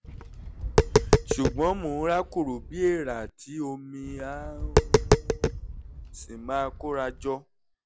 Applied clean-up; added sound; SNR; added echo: none; Tap; -4 dB; none.